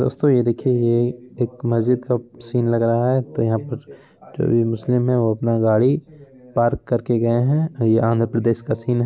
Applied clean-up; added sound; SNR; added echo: none; none; none; none.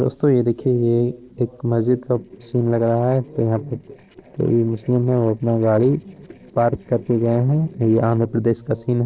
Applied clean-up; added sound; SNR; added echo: neural separator model SepFormer DNS4.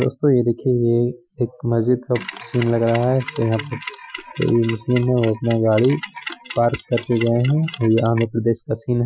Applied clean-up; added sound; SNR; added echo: classical method Wiener filter.